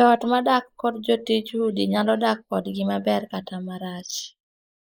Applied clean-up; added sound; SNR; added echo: neural mask model Resemble Enhance denoiser.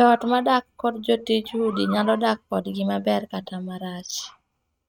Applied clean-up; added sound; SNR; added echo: neural mask model RNNoise.